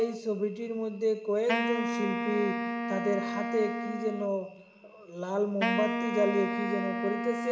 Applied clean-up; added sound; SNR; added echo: none; Wind instrument, woodwind instrument; 2 dB; reverberation time 1.4 s.